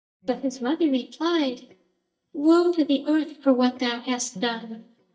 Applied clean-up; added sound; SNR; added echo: neural mask model DeepFilterNet 3.